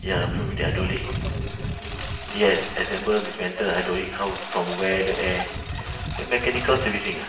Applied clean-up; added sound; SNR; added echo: none; Engine; 5 dB; reverberation time 0.8 s.